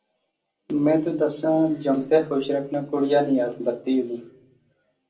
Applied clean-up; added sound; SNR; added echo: none; none; none; reverberation time 0.2 s.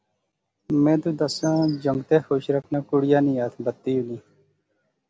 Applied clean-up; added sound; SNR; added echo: none; none; none; none.